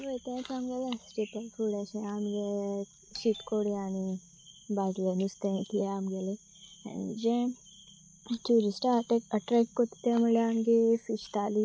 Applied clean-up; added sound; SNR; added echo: none; Doorbell; 18 dB; none.